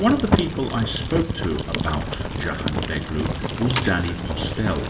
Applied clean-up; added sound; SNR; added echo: none; Fire; 1 dB; reverberation time 1.1 s.